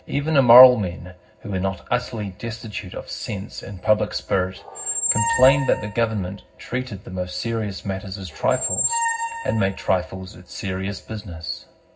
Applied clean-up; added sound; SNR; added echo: none; Squeak; 6 dB; reverberation time 0.4 s.